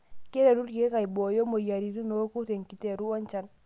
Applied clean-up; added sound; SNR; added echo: none; none; none; none.